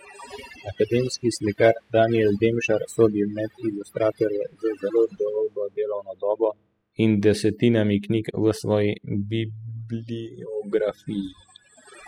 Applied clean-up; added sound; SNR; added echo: classical method spectral subtraction.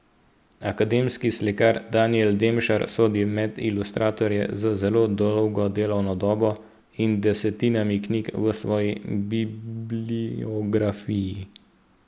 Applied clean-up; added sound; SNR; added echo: none; none; none; none.